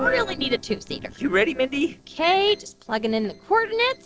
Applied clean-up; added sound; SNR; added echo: neural separator model SepFormer DNS4.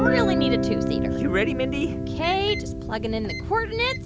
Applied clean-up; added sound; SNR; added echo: none; Guitar; 1 dB; none.